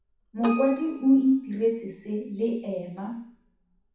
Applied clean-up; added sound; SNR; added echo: none; Keyboard (musical); 16 dB; reverberation time 0.6 s.